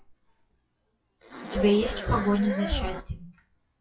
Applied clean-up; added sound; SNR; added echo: classical method WPE with log-MMSE.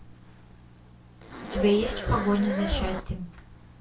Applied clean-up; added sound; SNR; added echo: none; Zipper (clothing); 8 dB; reverberation time 0.3 s.